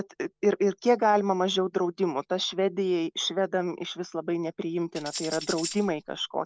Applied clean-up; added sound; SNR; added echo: none; Tambourine; 11 dB; none.